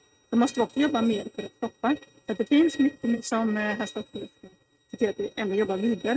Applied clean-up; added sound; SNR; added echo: neural mask model RNNoise.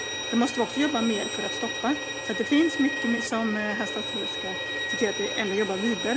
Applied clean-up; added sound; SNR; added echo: none; Bowed string instrument; 4 dB; none.